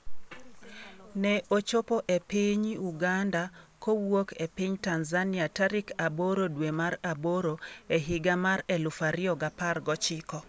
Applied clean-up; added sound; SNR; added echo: none; none; none; none.